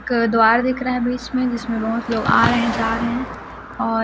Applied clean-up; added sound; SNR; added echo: none; Car passing by; 12 dB; none.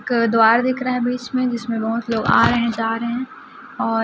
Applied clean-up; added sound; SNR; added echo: none; none; none; none.